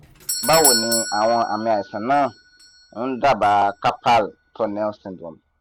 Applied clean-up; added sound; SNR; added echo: none; Doorbell; 7 dB; none.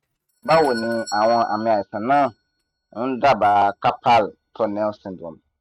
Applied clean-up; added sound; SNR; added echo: neural mask model RNNoise.